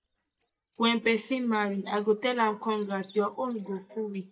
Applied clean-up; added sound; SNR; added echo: neural mask model DeepFilterNet 3.